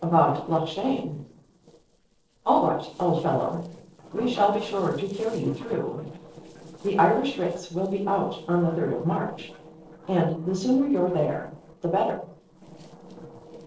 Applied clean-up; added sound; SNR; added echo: neural separator model SepFormer DNS4.